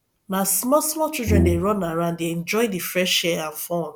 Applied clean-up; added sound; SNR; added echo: none; Brass instrument; 0 dB; none.